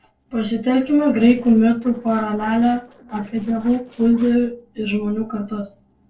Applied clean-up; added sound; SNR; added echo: neural separator model SepFormer DNS4.